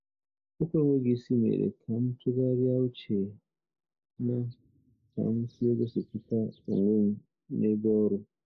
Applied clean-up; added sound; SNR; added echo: neural mask model Resemble Enhance denoiser.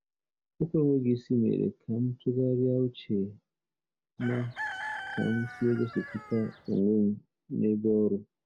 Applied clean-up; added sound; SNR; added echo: none; Chicken, rooster; 11 dB; none.